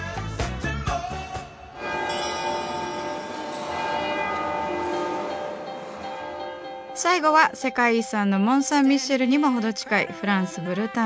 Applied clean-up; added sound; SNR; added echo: none; none; none; none.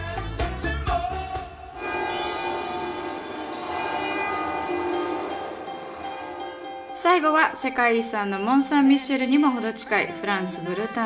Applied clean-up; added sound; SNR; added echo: none; Chime; 13 dB; reverberation time 1.3 s.